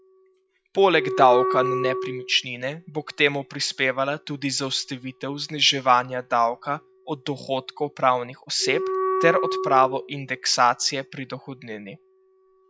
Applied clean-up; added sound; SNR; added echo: classical method log-MMSE.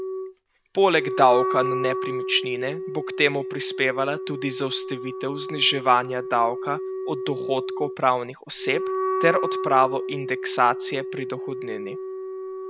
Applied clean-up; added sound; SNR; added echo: none; Wind instrument, woodwind instrument; 5 dB; none.